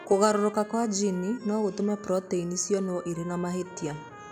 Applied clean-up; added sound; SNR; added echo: none; Trumpet; 20 dB; none.